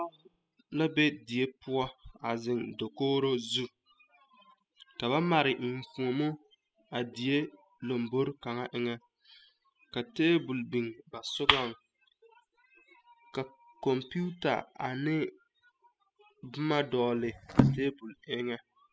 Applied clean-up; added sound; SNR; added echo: classical method spectral subtraction.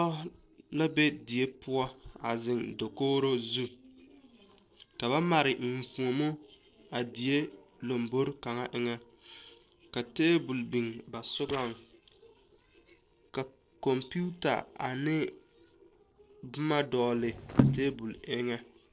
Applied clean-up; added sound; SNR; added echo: neural separator model SepFormer DNS4.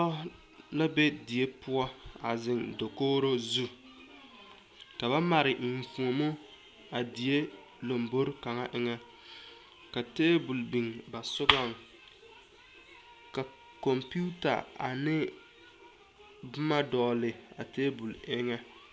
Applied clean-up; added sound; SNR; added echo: none; none; none; none.